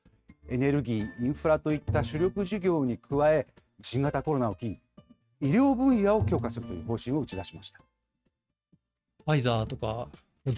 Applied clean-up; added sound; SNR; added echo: neural mask model RNNoise.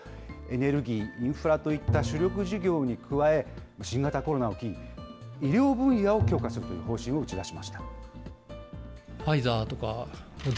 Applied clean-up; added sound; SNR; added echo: none; Bowed string instrument; 8 dB; none.